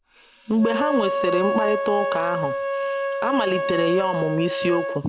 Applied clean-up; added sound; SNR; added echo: none; Wind instrument, woodwind instrument; 2 dB; none.